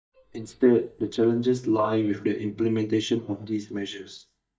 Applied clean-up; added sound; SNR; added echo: neural mask model DeepFilterNet 3.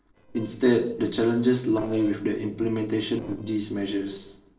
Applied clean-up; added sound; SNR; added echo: neural separator model SepFormer DNS4.